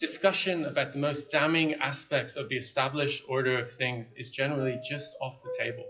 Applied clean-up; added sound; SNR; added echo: classical method WPE with log-MMSE.